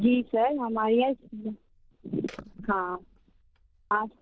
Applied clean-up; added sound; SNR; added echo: neural diffusion model UNIVERSE++.